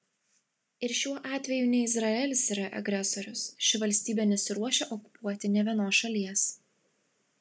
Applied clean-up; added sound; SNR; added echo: none; none; none; none.